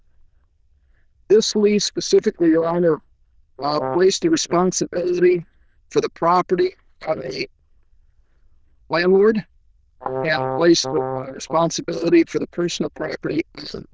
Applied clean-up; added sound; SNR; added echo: neural diffusion model UNIVERSE++.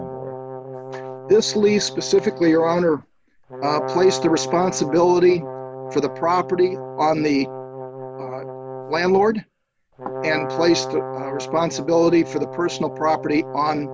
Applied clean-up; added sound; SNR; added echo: none; Brass instrument; 10 dB; none.